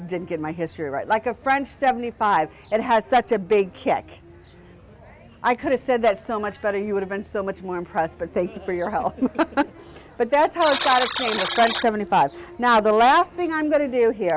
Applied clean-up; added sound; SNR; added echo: none; Alarm; 8 dB; none.